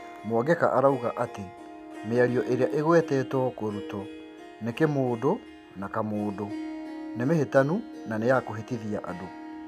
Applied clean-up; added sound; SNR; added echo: none; Harp; 13 dB; none.